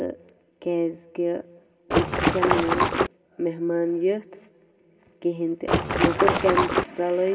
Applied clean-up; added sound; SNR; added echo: none; Water / Splash, splatter; -5 dB; reverberation time 2.1 s.